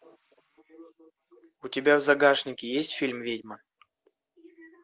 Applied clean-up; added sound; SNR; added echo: none; none; none; none.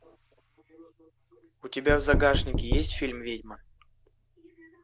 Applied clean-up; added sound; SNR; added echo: none; Knock; 1 dB; none.